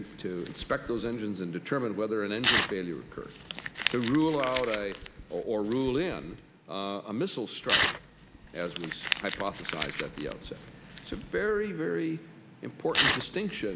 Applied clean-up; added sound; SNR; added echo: none; Crumpling, crinkling / Tearing; 2 dB; none.